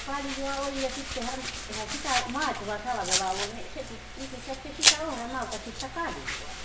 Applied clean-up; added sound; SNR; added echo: none; Domestic sounds, home sounds; -2 dB; reverberation time 0.6 s.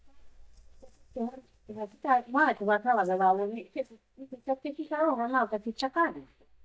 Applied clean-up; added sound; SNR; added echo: neural mask model DeepFilterNet 3.